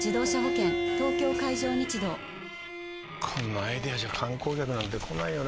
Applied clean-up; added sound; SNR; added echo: none; Bowed string instrument; 2 dB; none.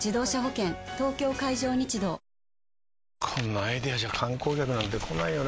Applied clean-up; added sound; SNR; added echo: none; none; none; none.